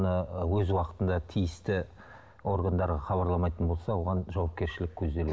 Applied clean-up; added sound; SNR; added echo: none; none; none; none.